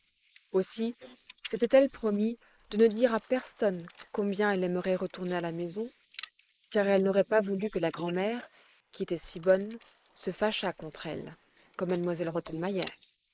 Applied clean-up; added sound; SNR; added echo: neural mask model Resemble Enhance denoiser.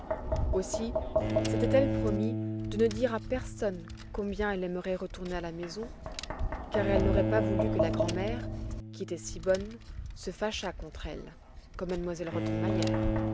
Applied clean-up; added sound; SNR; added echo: none; Bowed string instrument + Tap; -2 dB; none.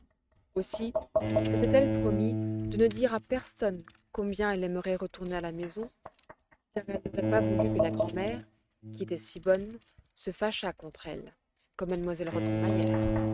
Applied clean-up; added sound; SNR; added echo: neural mask model RNNoise.